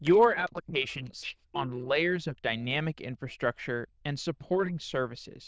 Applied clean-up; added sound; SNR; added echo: neural diffusion model UNIVERSE++.